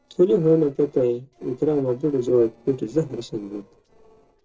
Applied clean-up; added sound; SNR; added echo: neural separator model SepFormer DNS4.